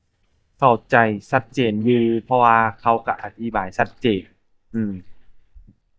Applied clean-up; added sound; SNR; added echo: neural mask model DeepFilterNet 3.